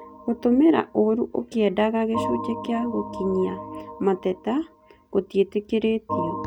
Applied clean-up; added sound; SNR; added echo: none; Organ; 11 dB; none.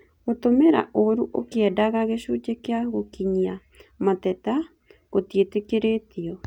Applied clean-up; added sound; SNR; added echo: none; none; none; none.